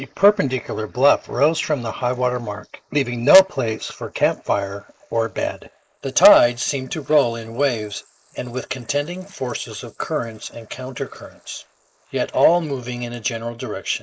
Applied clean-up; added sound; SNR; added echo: neural mask model Resemble Enhance denoiser.